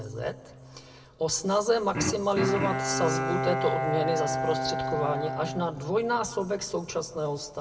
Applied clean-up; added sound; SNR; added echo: none; Bowed string instrument; 3 dB; reverberation time 1.3 s.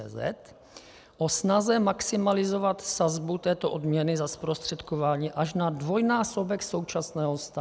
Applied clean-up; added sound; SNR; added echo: none; none; none; none.